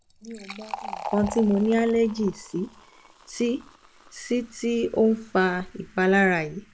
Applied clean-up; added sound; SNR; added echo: none; Fill (with liquid); 16 dB; none.